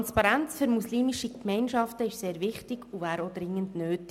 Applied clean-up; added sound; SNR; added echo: none; none; none; none.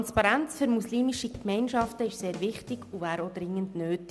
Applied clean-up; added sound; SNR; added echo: none; Drum kit; 16 dB; none.